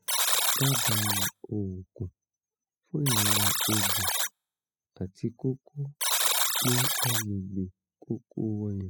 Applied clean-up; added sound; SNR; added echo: classical method spectral subtraction.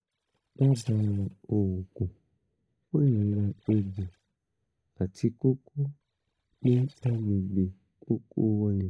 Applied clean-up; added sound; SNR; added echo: neural mask model DeepFilterNet 3.